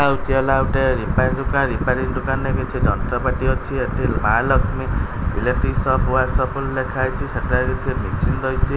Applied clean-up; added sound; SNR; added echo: none; none; none; none.